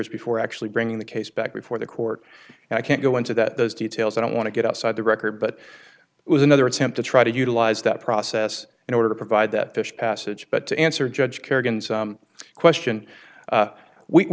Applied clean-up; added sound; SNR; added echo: none; none; none; none.